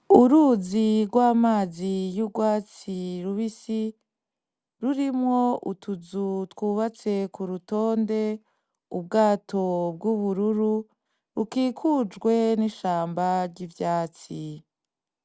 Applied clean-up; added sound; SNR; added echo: none; none; none; none.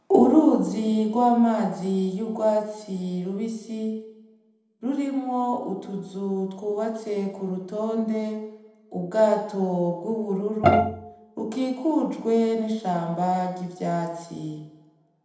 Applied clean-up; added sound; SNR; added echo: none; Bowed string instrument; -1 dB; reverberation time 0.8 s.